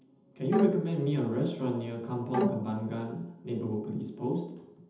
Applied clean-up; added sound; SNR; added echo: none; Bowed string instrument; 1 dB; reverberation time 0.8 s.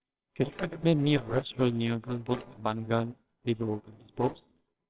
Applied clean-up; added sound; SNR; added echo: neural separator model SepFormer WHAMR!.